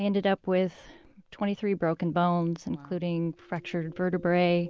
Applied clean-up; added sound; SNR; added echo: none; none; none; none.